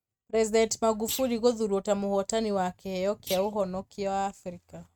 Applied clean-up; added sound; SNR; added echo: neural mask model RNNoise.